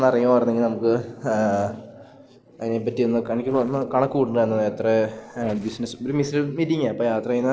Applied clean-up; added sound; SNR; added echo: neural separator model SepFormer DNS4.